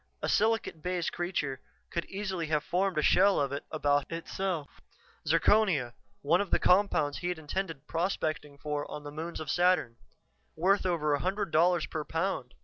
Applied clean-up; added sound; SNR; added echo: none; none; none; none.